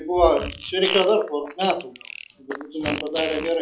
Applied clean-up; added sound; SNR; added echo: classical method log-MMSE.